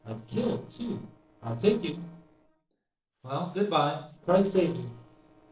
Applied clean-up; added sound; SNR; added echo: neural separator model SepFormer DNS4.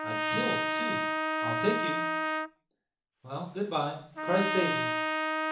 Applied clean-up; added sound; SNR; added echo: none; Trumpet; -3 dB; reverberation time 0.8 s.